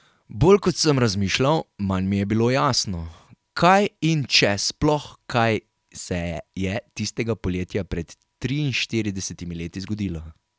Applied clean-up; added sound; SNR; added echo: none; none; none; none.